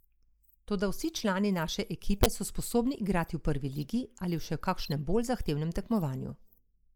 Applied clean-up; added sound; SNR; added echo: neural mask model Resemble Enhance denoiser.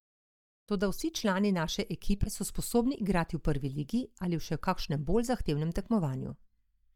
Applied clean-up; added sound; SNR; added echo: neural mask model DeepFilterNet 3.